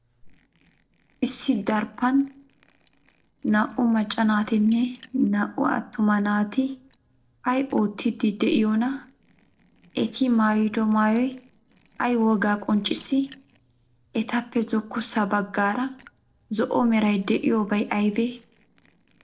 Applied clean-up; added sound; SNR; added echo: neural separator model SepFormer DNS4.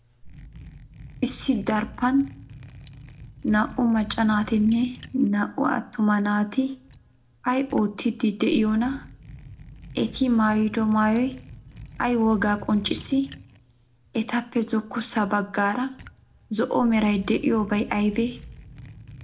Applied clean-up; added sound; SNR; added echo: none; Liquid; 19 dB; reverberation time 0.2 s.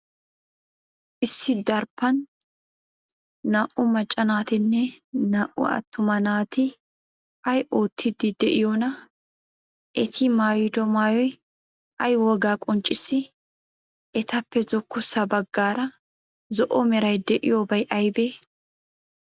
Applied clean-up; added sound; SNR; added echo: none; none; none; none.